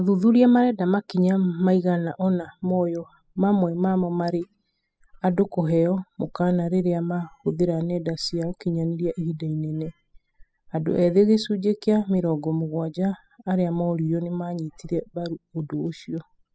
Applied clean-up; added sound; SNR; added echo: classical method spectral subtraction.